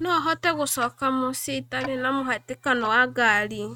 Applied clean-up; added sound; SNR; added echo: neural mask model RNNoise.